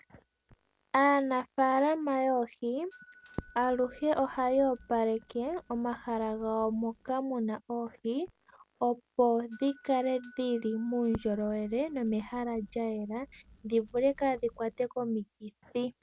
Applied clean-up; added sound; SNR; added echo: none; Crackle + Bell / Doorbell; 18 dB; none.